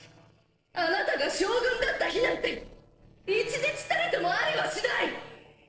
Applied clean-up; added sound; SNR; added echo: neural separator model SepFormer DNS4.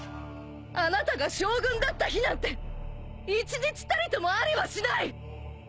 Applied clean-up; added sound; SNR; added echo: none; none; none; none.